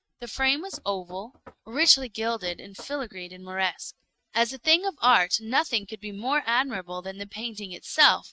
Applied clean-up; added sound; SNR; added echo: neural mask model RNNoise.